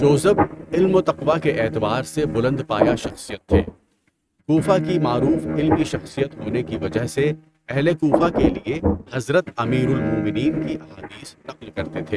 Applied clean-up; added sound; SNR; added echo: neural mask model RNNoise.